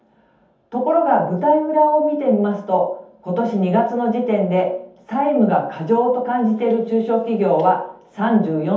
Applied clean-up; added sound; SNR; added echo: none; none; none; reverberation time 0.6 s.